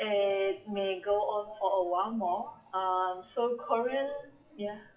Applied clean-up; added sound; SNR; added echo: classical method WPE with log-MMSE.